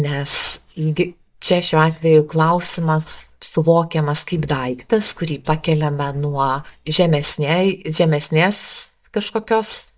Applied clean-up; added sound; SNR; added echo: neural mask model DeepFilterNet 3.